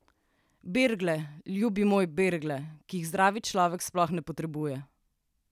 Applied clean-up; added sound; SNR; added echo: none; none; none; none.